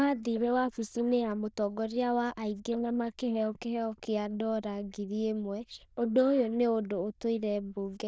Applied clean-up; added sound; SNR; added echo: neural diffusion model UNIVERSE++.